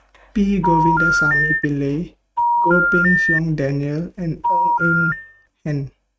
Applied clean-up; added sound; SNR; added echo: neural mask model RNNoise.